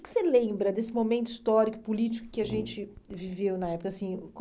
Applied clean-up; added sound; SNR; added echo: none; Brass instrument; 14 dB; none.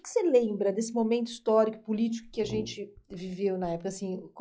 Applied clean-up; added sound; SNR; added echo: classical method log-MMSE.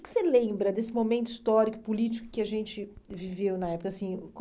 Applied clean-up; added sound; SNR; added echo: none; none; none; none.